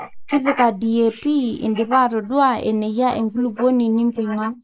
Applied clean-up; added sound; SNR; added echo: neural mask model Resemble Enhance denoiser.